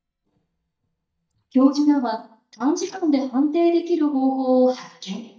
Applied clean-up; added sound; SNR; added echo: neural mask model DeepFilterNet 3.